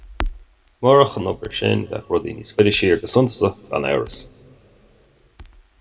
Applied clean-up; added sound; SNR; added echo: none; Crackle; 16 dB; reverberation time 1.3 s.